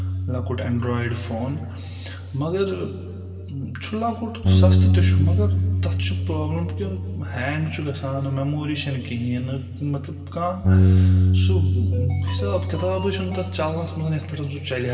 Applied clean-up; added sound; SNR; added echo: none; Bass guitar; -4 dB; reverberation time 2.5 s.